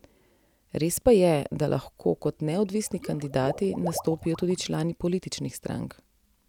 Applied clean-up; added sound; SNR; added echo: none; Water / Liquid; 15 dB; none.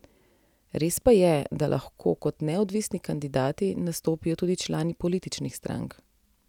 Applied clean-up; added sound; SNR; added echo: none; none; none; none.